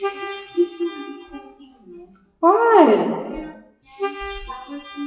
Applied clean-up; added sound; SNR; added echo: classical method WPE with log-MMSE.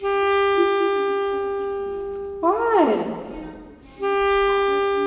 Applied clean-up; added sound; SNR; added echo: none; Wind instrument, woodwind instrument; -4 dB; reverberation time 2.1 s.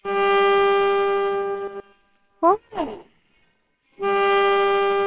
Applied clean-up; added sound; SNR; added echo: neural separator model SepFormer WHAMR!.